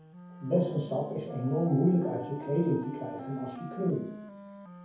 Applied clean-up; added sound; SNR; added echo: none; Wind instrument, woodwind instrument; 13 dB; reverberation time 0.7 s.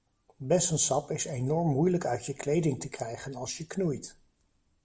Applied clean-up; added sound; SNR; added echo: none; none; none; none.